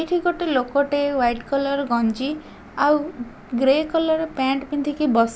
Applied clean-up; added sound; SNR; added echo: none; none; none; none.